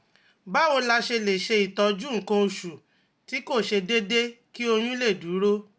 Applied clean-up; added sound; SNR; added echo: none; none; none; none.